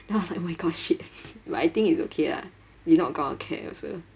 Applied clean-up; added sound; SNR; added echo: none; none; none; none.